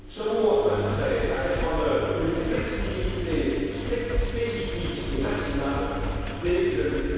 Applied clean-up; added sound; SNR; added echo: none; Engine; 4 dB; reverberation time 2.2 s.